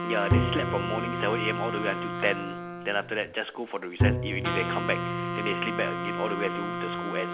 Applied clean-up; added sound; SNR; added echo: none; Bowed string instrument + Wind instrument, woodwind instrument; -2 dB; none.